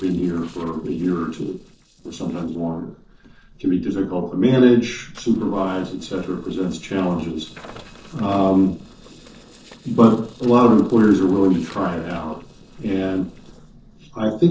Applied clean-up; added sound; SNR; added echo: neural separator model SepFormer DNS4.